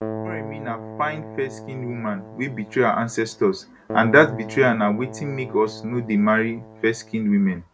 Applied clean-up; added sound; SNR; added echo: none; Keyboard (musical); 13 dB; none.